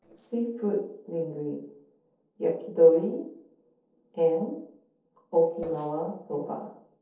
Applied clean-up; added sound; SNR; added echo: neural separator model SepFormer DNS4.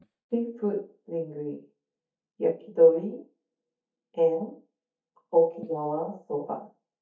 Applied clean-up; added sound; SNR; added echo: neural mask model DeepFilterNet 3.